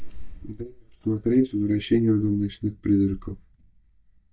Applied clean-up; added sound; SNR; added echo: neural mask model DeepFilterNet 3.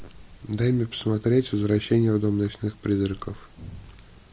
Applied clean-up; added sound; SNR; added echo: none; none; none; none.